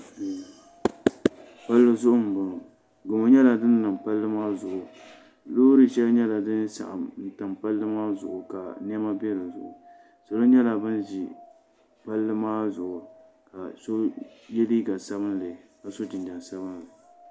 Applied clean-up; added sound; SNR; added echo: none; none; none; none.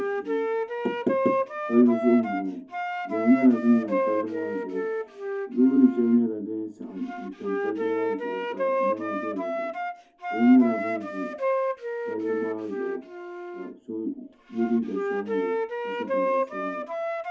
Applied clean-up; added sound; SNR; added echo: none; Wind instrument, woodwind instrument; 3 dB; reverberation time 0.3 s.